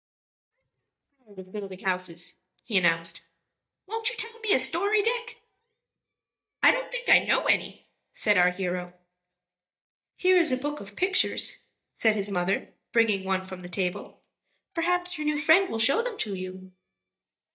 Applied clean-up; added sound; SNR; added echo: neural mask model DeepFilterNet 3.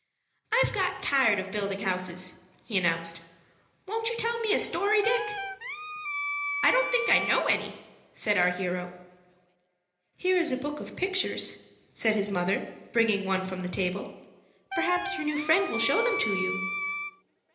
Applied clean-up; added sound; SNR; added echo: none; Wind instrument, woodwind instrument; 3 dB; reverberation time 1.0 s.